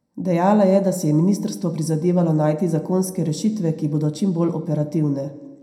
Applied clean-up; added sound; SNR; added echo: none; none; none; reverberation time 0.2 s.